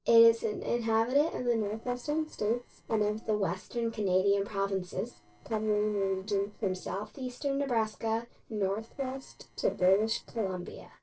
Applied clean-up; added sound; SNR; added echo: neural separator model SepFormer DNS4.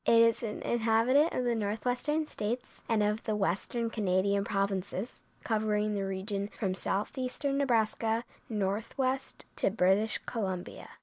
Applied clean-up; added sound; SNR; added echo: none; none; none; none.